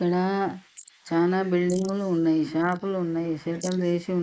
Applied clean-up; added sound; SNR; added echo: neural mask model Resemble Enhance denoiser.